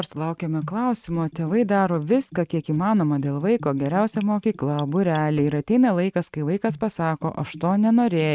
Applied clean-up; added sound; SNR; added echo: neural mask model RNNoise.